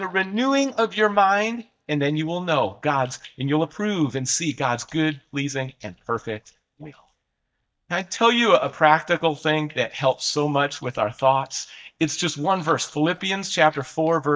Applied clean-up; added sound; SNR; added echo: neural mask model DeepFilterNet 3.